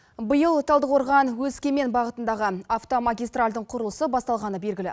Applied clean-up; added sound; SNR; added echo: none; none; none; none.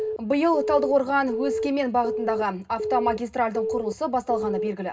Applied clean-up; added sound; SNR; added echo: none; Alarm / Keyboard (musical); 5 dB; reverberation time 0.2 s.